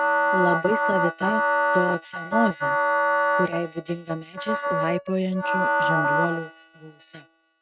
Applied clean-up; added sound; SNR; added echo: neural mask model RNNoise.